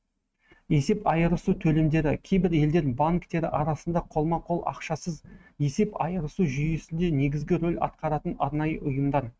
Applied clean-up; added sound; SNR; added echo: neural mask model RNNoise.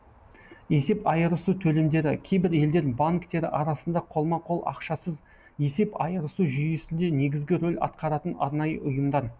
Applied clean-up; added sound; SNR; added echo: none; none; none; none.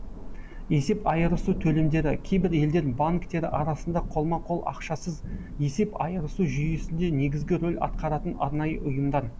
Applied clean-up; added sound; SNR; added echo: none; Thunder / Rain; 7 dB; none.